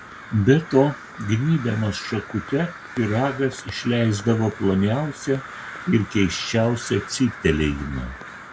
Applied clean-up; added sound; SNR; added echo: none; Crow; 15 dB; none.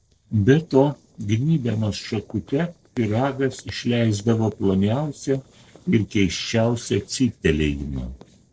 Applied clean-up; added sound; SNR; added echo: neural separator model SepFormer DNS4.